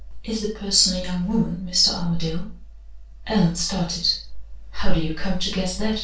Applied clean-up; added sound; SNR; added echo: none; none; none; reverberation time 0.3 s.